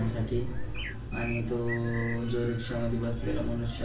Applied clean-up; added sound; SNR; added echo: none; Bird; 13 dB; reverberation time 0.2 s.